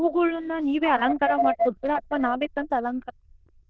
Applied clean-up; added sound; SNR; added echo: neural diffusion model UNIVERSE++.